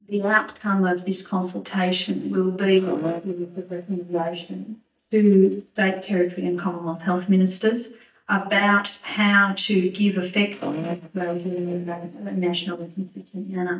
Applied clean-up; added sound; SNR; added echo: neural mask model DeepFilterNet 3.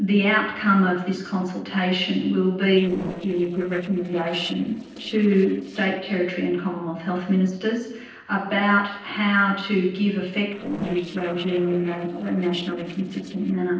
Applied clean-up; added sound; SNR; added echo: neural separator model SepFormer DNS4.